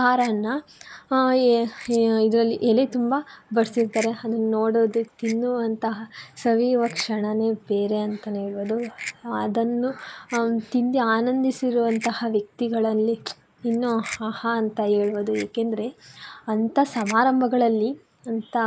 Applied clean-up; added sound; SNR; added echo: neural mask model Resemble Enhance denoiser.